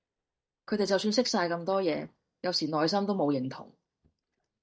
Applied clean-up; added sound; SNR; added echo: neural mask model DeepFilterNet 3.